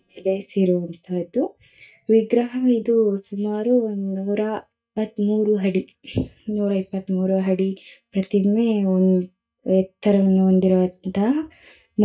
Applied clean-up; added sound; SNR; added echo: neural mask model DeepFilterNet 3.